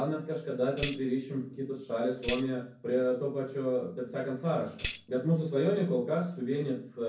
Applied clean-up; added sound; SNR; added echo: none; Tambourine; -3 dB; reverberation time 0.6 s.